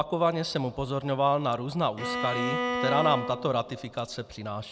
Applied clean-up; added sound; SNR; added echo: none; Bowed string instrument; 4 dB; none.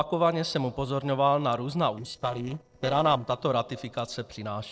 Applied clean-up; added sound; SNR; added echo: neural separator model SepFormer DNS4.